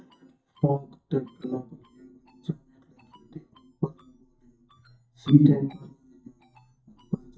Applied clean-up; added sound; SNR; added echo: neural mask model DeepFilterNet 3.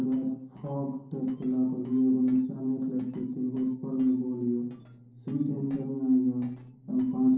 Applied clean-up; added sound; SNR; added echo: neural separator model SepFormer DNS4.